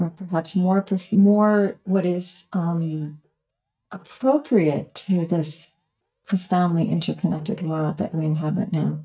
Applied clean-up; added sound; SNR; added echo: neural mask model DeepFilterNet 3.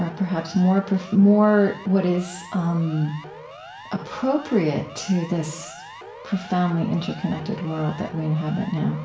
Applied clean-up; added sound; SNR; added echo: none; Siren; 18 dB; reverberation time 0.5 s.